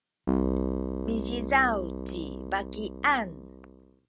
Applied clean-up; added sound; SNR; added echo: none; Keyboard (musical); 1 dB; none.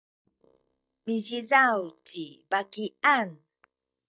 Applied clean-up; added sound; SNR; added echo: neural mask model DeepFilterNet 3.